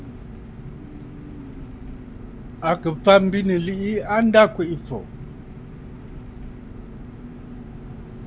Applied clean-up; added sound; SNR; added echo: none; Engine; 13 dB; none.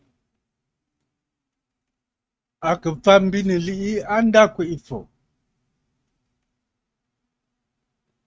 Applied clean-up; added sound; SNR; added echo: neural mask model RNNoise.